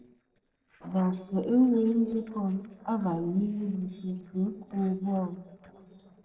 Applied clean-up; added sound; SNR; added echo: neural separator model SepFormer DNS4.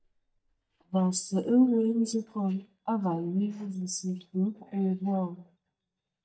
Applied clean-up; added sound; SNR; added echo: neural mask model DeepFilterNet 3.